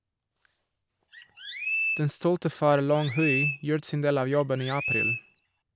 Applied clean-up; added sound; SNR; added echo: none; Chirp, tweet; 4 dB; none.